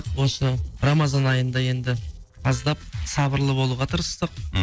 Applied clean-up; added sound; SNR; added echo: neural separator model SepFormer DNS4.